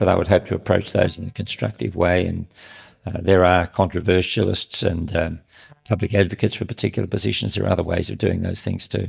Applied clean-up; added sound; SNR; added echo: neural mask model DeepFilterNet 3.